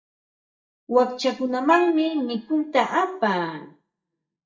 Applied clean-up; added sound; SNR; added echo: neural mask model DeepFilterNet 3.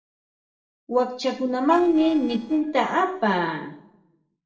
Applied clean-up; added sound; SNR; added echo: neural separator model SepFormer DNS4.